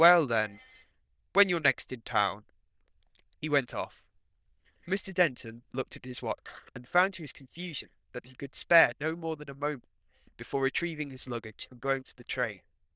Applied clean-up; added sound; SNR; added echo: neural diffusion model UNIVERSE++.